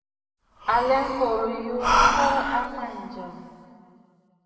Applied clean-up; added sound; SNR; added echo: none; Breathing; 0 dB; reverberation time 2.3 s.